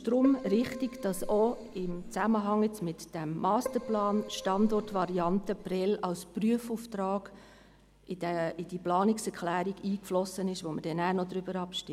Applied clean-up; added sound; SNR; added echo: none; Keyboard (musical); 11 dB; none.